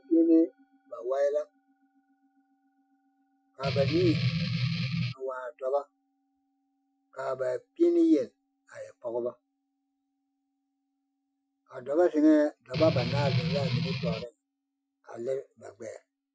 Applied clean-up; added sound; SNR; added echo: classical method Wiener filter.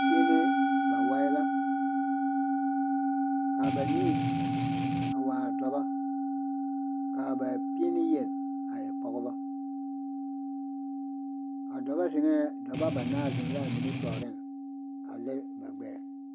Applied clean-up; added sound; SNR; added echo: none; Musical instrument + Strum; -4 dB; none.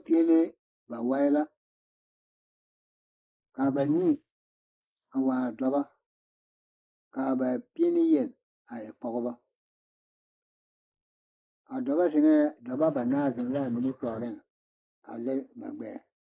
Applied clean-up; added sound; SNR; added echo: neural mask model Resemble Enhance denoiser.